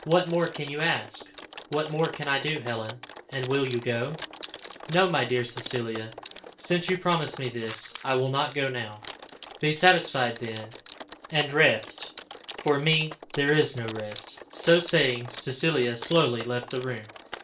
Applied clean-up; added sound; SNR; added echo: none; Typing; 16 dB; reverberation time 0.3 s.